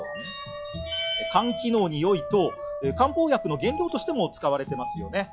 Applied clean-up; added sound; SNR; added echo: classical method log-MMSE.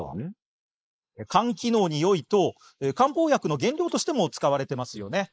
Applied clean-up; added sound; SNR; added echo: neural mask model Resemble Enhance denoiser.